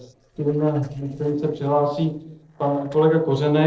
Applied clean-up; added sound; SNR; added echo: neural separator model SepFormer DNS4.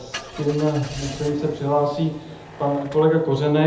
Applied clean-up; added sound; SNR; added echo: none; Engine starting / Car; 17 dB; reverberation time 0.7 s.